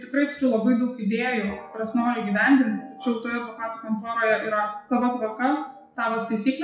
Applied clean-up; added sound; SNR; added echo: classical method WPE with log-MMSE.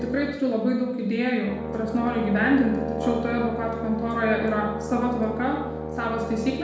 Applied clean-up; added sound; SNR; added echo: none; Brass instrument; 7 dB; reverberation time 0.9 s.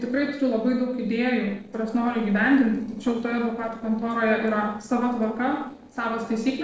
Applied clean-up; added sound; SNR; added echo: neural separator model SepFormer DNS4.